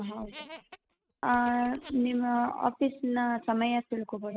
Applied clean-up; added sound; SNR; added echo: neural mask model RNNoise.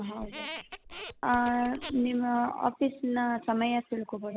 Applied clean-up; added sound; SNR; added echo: none; Squeak; 12 dB; none.